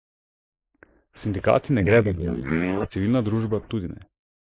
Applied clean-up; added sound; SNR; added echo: neural mask model Resemble Enhance denoiser.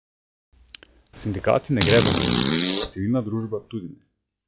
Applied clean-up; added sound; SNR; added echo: classical method log-MMSE.